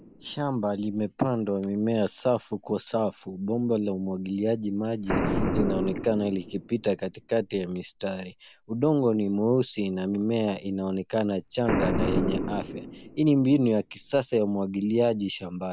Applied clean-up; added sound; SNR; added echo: none; Boom; 8 dB; none.